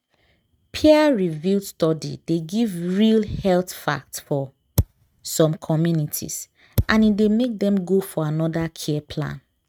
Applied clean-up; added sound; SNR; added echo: neural mask model RNNoise.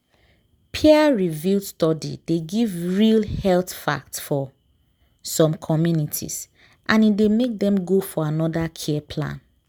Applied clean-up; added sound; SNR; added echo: none; none; none; none.